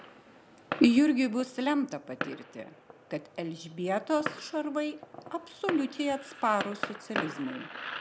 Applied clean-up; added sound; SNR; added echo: none; Fireworks; 11 dB; none.